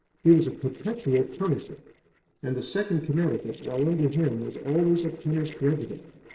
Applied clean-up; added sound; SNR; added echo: neural separator model SepFormer DNS4.